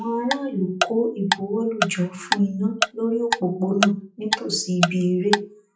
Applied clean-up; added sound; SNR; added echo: classical method WPE with log-MMSE.